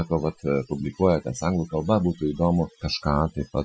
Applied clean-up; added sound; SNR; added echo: classical method Wiener filter.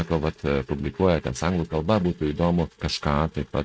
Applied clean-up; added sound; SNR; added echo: neural mask model RNNoise.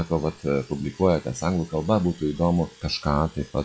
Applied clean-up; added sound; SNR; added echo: classical method log-MMSE.